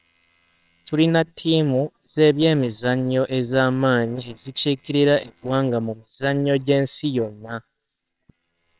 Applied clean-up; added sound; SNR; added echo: neural separator model SepFormer WHAMR!.